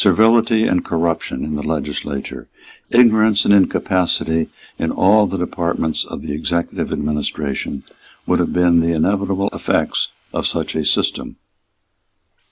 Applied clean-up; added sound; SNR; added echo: neural mask model Resemble Enhance denoiser.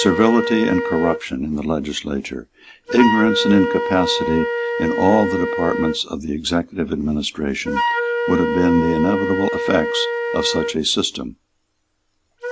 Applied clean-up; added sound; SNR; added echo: none; Wind instrument, woodwind instrument; 4 dB; none.